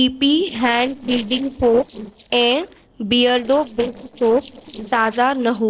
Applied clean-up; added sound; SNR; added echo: neural separator model SepFormer DNS4.